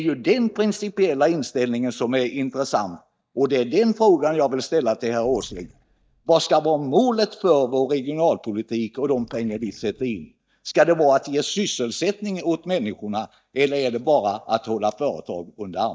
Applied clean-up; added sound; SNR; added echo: neural mask model DeepFilterNet 3.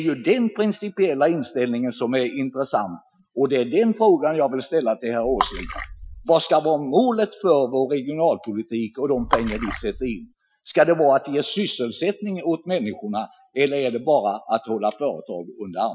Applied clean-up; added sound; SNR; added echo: classical method Wiener filter.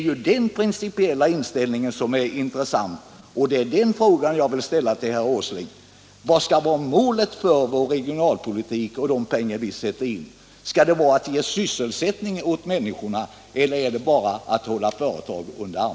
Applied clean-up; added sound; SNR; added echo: none; none; none; none.